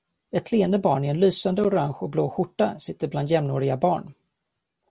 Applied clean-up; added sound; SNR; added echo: none; none; none; none.